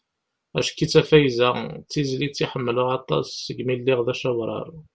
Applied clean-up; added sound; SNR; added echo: none; none; none; none.